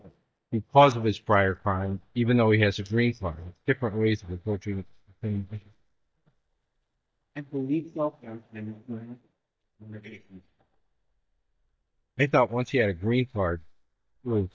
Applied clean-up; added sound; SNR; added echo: neural mask model DeepFilterNet 3.